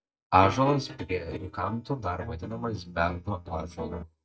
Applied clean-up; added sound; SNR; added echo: neural mask model DeepFilterNet 3.